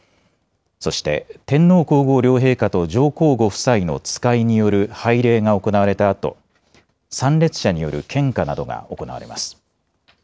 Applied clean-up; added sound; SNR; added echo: none; none; none; none.